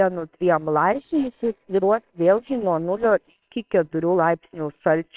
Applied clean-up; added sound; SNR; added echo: neural separator model SepFormer WHAMR!.